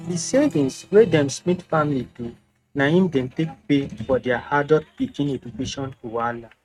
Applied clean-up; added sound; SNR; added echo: neural mask model RNNoise.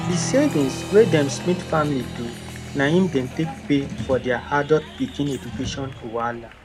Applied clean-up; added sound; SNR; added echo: none; Applause; 9 dB; none.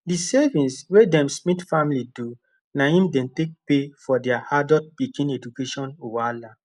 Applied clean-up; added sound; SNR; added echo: none; none; none; none.